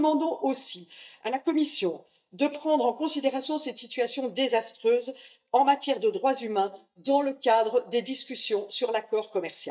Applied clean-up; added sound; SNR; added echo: neural mask model DeepFilterNet 3.